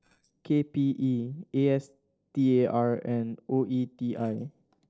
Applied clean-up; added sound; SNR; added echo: neural separator model SepFormer DNS4.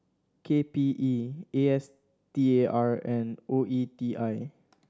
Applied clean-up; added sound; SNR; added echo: none; none; none; none.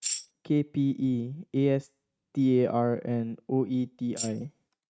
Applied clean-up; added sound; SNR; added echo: neural mask model RNNoise.